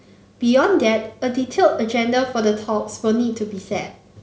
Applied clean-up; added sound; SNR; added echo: none; none; none; none.